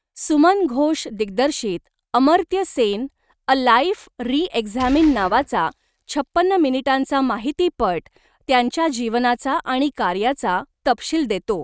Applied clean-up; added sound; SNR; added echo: neural mask model RNNoise.